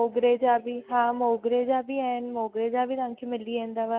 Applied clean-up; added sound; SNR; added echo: none; none; none; none.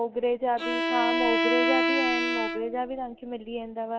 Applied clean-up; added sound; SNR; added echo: none; Bowed string instrument; -2 dB; none.